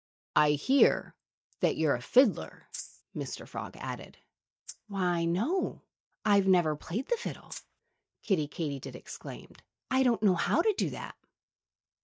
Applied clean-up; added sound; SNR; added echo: neural mask model DeepFilterNet 3.